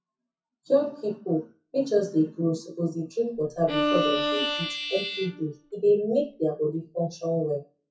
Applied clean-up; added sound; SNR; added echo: classical method WPE with log-MMSE.